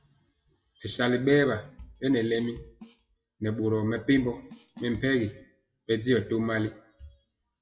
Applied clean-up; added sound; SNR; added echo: classical method WPE with log-MMSE.